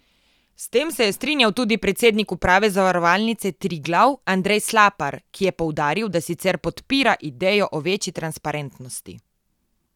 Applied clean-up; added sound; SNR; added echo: none; none; none; none.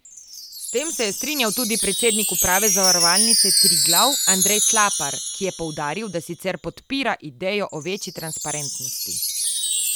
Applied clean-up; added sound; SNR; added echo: none; Wind chime; -3 dB; none.